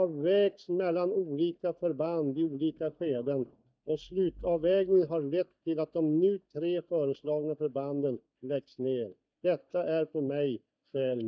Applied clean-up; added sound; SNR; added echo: neural mask model DeepFilterNet 3.